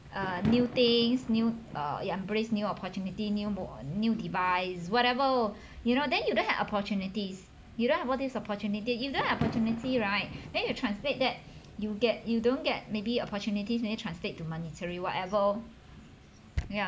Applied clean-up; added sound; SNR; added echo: none; Thunder / Rain; 15 dB; none.